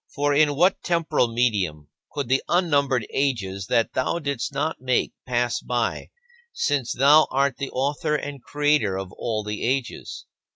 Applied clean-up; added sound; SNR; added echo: none; none; none; none.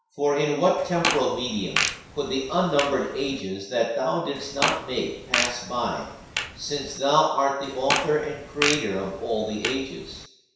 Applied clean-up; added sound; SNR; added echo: none; Fart; 4 dB; reverberation time 0.7 s.